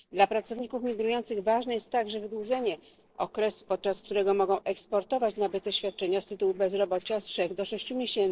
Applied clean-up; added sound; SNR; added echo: neural separator model SepFormer DNS4.